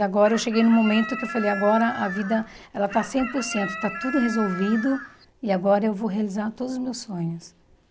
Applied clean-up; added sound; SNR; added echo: none; Chicken, rooster; 10 dB; none.